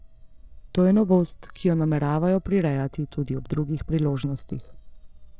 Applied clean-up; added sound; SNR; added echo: neural separator model SepFormer DNS4.